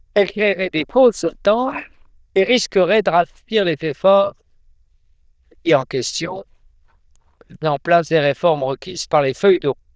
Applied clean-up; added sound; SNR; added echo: neural diffusion model UNIVERSE++.